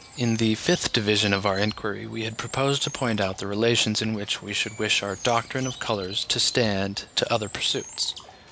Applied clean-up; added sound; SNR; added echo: none; Bird; 17 dB; none.